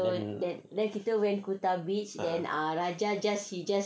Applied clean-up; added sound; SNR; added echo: none; none; none; none.